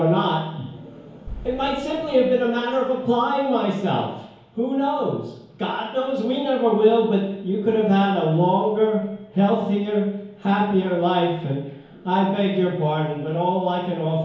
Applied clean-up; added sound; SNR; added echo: none; Boom; 18 dB; reverberation time 1.0 s.